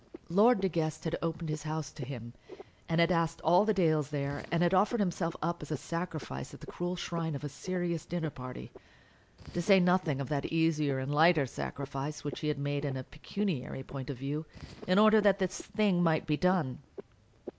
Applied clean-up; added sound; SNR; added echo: none; Frog; 19 dB; none.